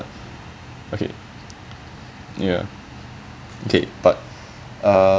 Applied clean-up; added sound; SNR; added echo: none; none; none; none.